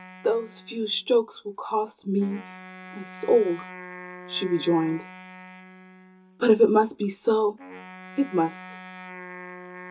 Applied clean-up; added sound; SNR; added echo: none; Wind instrument, woodwind instrument; 17 dB; reverberation time 0.2 s.